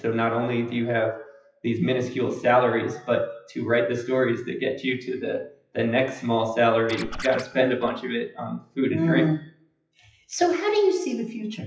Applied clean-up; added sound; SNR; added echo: classical method WPE with log-MMSE.